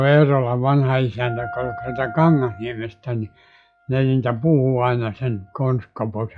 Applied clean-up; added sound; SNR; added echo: classical method log-MMSE.